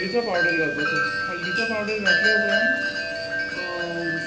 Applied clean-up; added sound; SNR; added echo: none; Wind chime; -5 dB; reverberation time 0.3 s.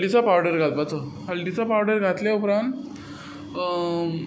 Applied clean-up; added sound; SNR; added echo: none; none; none; none.